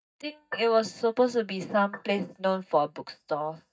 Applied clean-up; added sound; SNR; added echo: neural mask model DeepFilterNet 3.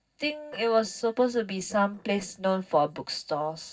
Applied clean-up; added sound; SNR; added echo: neural separator model SepFormer DNS4.